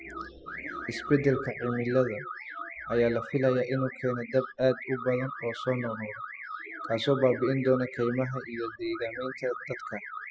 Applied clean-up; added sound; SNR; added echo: classical method spectral subtraction.